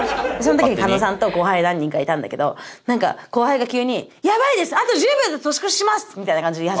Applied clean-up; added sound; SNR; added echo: none; none; none; none.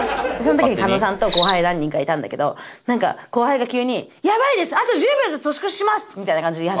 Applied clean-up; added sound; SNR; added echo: none; Cricket; 12 dB; none.